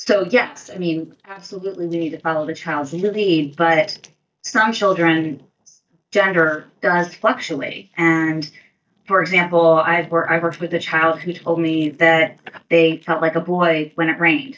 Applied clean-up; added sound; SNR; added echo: neural mask model DeepFilterNet 3.